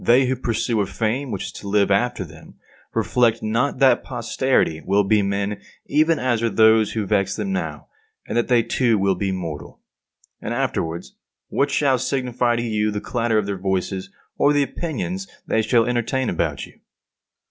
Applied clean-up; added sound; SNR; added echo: none; none; none; none.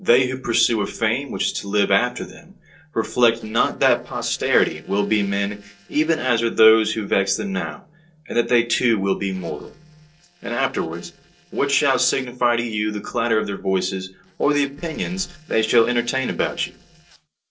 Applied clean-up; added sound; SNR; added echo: neural separator model SepFormer DNS4.